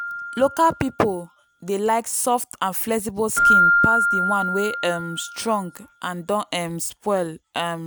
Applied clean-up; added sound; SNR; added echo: none; Keyboard (musical); 1 dB; none.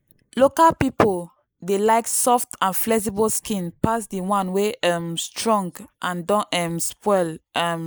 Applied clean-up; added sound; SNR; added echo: neural mask model Resemble Enhance denoiser.